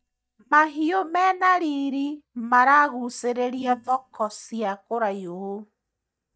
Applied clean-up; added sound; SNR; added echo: neural mask model DeepFilterNet 3.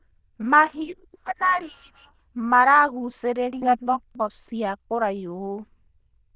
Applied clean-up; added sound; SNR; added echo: neural diffusion model UNIVERSE++.